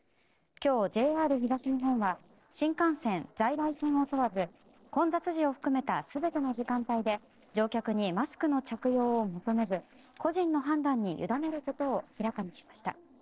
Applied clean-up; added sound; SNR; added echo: neural separator model SepFormer DNS4.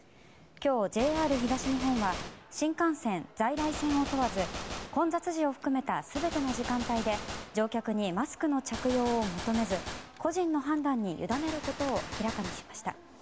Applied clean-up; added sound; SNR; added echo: none; Gunshot, gunfire; 10 dB; none.